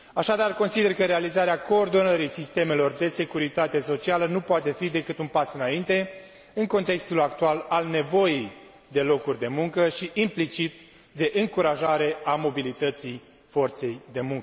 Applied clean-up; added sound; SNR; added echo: none; none; none; none.